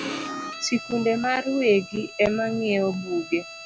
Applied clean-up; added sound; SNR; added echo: none; Bowed string instrument; 14 dB; none.